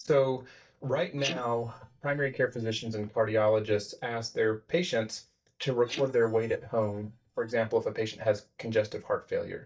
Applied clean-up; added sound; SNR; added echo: neural mask model DeepFilterNet 3.